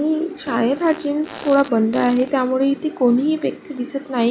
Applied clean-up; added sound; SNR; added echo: none; Fart; 20 dB; none.